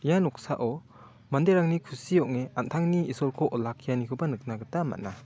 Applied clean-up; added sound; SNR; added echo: none; none; none; none.